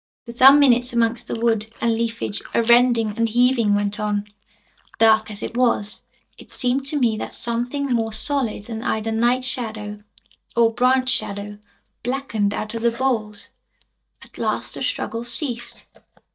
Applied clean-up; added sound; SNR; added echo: neural mask model DeepFilterNet 3.